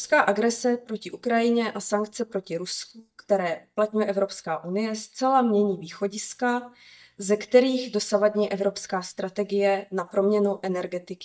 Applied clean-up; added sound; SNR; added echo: neural mask model DeepFilterNet 3.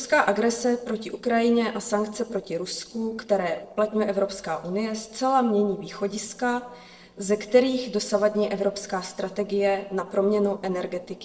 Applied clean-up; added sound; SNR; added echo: neural separator model SepFormer DNS4.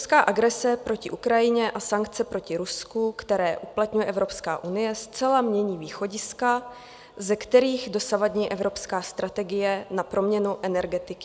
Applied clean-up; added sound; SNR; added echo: none; none; none; none.